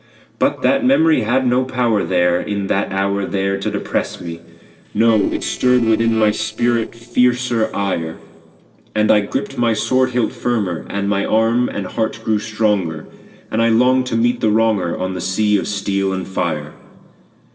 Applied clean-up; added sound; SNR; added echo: neural separator model SepFormer DNS4.